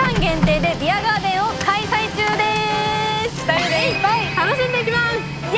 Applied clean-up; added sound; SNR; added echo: none; Printer; 6 dB; none.